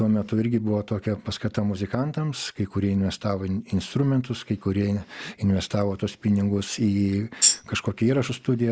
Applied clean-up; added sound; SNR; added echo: none; Tambourine; -5 dB; none.